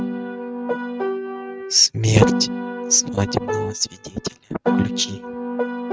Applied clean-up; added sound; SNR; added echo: neural mask model RNNoise.